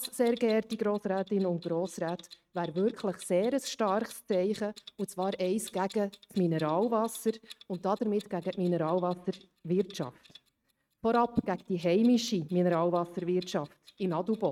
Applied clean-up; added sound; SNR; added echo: neural mask model RNNoise.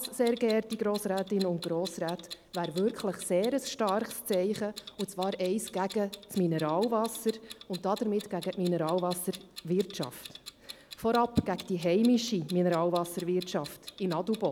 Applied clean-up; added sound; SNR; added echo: none; Clock; 18 dB; none.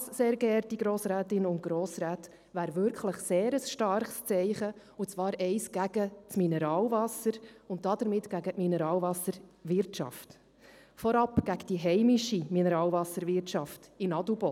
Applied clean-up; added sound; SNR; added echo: none; none; none; none.